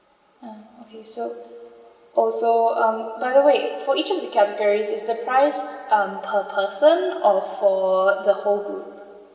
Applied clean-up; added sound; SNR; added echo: none; none; none; reverberation time 2.8 s.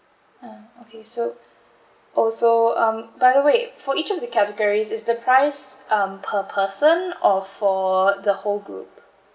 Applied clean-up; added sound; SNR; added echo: none; none; none; none.